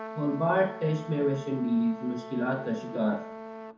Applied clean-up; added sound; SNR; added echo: none; Trumpet; 12 dB; reverberation time 0.7 s.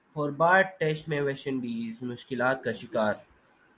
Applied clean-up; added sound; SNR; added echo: none; none; none; none.